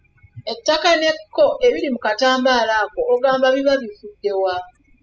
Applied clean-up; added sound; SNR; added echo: classical method spectral subtraction.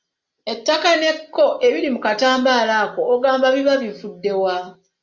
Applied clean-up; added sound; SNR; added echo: none; none; none; none.